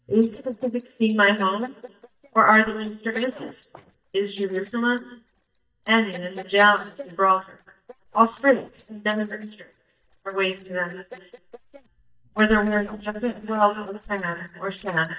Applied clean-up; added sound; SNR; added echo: neural mask model DeepFilterNet 3.